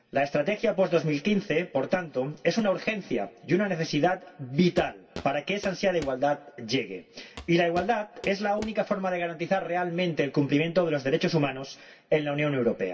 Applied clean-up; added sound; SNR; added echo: none; Walk, footsteps; 17 dB; reverberation time 0.2 s.